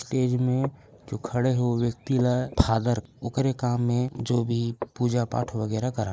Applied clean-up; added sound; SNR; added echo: neural mask model Resemble Enhance denoiser.